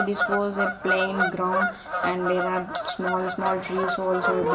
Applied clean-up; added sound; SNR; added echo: none; Bird vocalization, bird call, bird song / Fowl; 0 dB; reverberation time 0.4 s.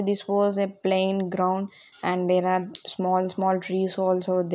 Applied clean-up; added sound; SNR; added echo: none; none; none; none.